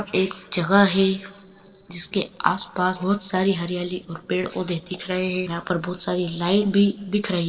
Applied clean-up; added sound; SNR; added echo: neural separator model SepFormer DNS4.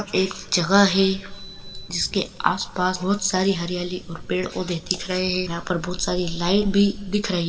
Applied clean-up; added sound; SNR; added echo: none; Thunder; 13 dB; reverberation time 1.8 s.